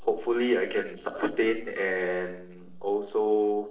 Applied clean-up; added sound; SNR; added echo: neural separator model SepFormer DNS4.